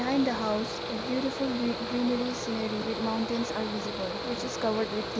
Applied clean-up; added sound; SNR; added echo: none; Mechanical fan; 4 dB; none.